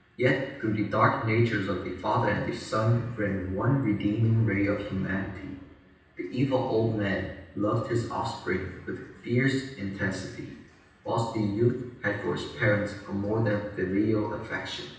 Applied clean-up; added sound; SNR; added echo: none; none; none; reverberation time 0.9 s.